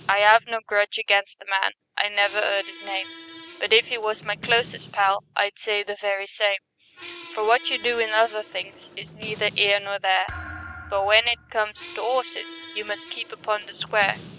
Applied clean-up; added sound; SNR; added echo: none; Squeak + Thump, thud; 18 dB; none.